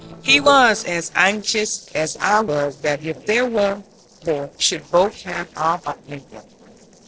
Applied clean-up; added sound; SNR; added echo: neural separator model SepFormer DNS4.